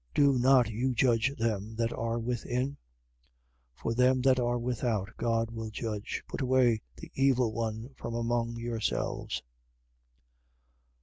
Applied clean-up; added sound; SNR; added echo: none; none; none; none.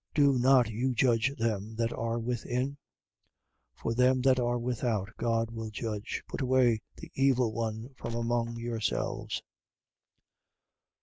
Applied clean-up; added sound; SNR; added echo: neural mask model Resemble Enhance denoiser.